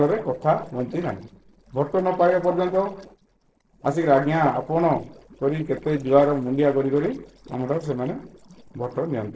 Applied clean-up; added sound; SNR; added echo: neural separator model SepFormer DNS4.